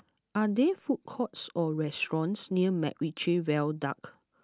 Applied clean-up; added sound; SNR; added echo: none; none; none; none.